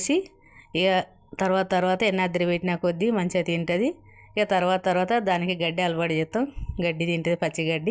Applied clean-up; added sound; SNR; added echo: none; none; none; none.